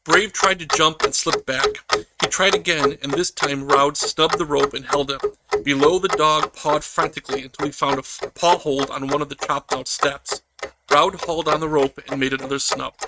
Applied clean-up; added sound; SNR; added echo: neural mask model RNNoise.